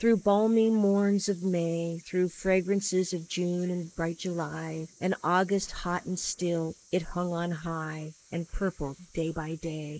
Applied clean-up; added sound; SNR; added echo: neural mask model Resemble Enhance denoiser.